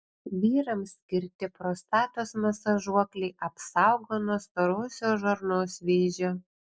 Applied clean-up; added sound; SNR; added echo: none; none; none; none.